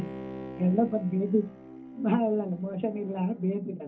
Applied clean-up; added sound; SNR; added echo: none; Bowed string instrument; 15 dB; reverberation time 0.3 s.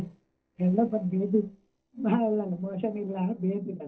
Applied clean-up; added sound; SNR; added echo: neural separator model SepFormer DNS4.